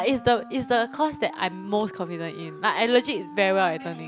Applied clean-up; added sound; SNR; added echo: none; Wind instrument, woodwind instrument; 16 dB; none.